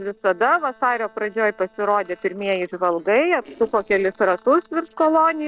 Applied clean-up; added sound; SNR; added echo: neural separator model SepFormer DNS4.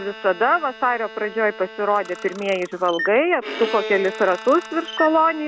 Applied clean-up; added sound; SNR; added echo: none; Bowed string instrument + Camera; 12 dB; none.